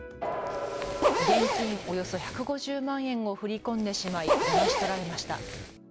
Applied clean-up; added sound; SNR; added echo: none; Zipper (clothing); -3 dB; none.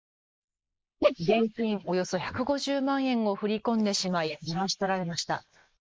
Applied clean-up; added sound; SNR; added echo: neural mask model Resemble Enhance denoiser.